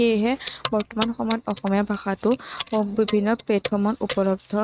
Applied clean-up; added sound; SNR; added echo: neural mask model RNNoise.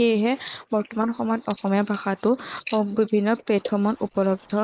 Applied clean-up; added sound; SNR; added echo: neural mask model Resemble Enhance denoiser.